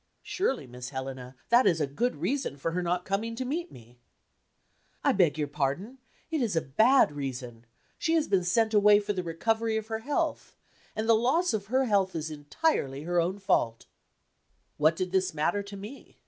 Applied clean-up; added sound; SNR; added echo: none; none; none; none.